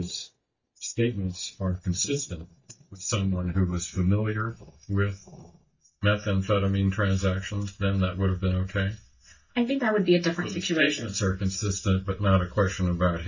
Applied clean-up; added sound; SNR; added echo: neural mask model DeepFilterNet 3.